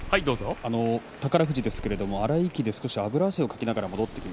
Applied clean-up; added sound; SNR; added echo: none; Purr; 15 dB; none.